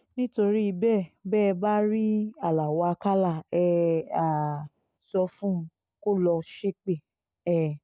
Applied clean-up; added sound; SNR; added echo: none; none; none; none.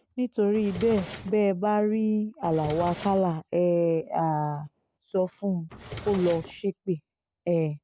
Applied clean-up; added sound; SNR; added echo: none; Drawer open or close; 14 dB; none.